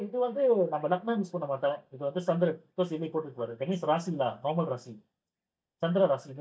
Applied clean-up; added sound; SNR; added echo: neural mask model DeepFilterNet 3.